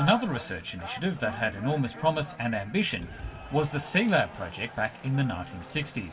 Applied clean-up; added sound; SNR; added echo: none; Applause / Cheering; 18 dB; reverberation time 2.0 s.